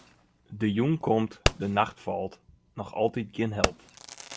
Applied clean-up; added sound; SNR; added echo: none; Fireworks; 5 dB; none.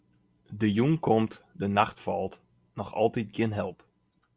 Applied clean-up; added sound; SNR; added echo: none; none; none; none.